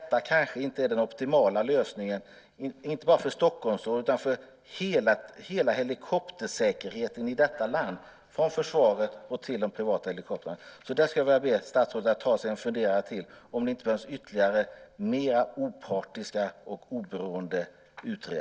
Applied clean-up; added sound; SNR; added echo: neural separator model SepFormer DNS4.